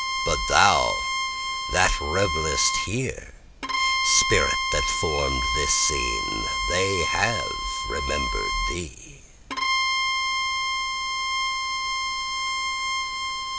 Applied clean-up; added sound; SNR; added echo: none; Bowed string instrument; -1 dB; none.